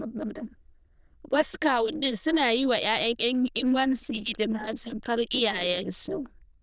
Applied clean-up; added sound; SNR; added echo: neural diffusion model UNIVERSE++.